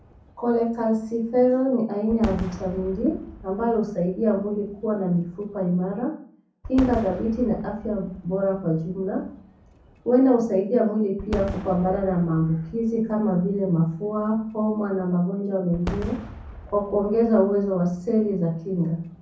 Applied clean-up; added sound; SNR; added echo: none; Fireworks; 16 dB; reverberation time 0.6 s.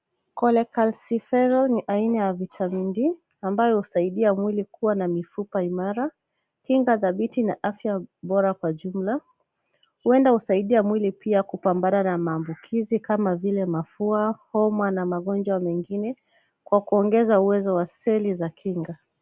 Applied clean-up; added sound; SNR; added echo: none; none; none; none.